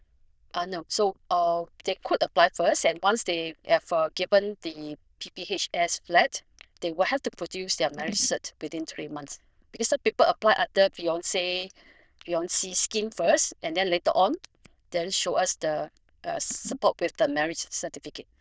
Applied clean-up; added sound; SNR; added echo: neural diffusion model UNIVERSE++.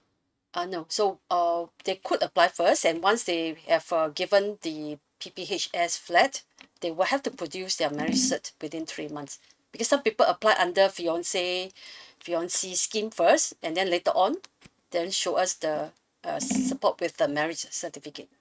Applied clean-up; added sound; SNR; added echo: neural mask model RNNoise.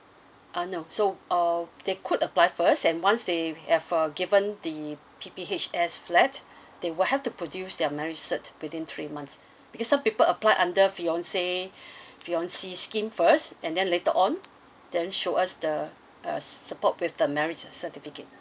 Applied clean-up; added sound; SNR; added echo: none; none; none; none.